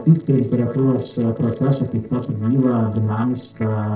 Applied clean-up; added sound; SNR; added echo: neural separator model SepFormer DNS4.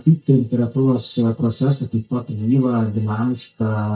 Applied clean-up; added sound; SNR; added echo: neural mask model DeepFilterNet 3.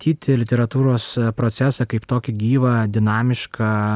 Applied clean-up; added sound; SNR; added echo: none; none; none; none.